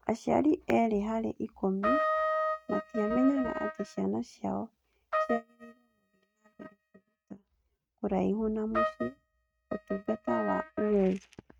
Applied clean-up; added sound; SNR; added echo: neural mask model RNNoise.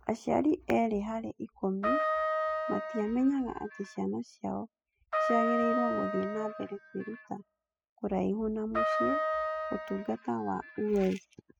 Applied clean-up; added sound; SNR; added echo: classical method spectral subtraction.